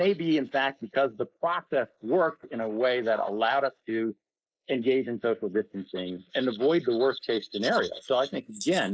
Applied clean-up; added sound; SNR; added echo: neural mask model Resemble Enhance denoiser.